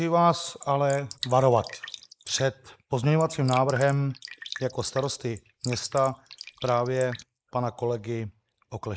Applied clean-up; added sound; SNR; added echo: neural mask model Resemble Enhance denoiser.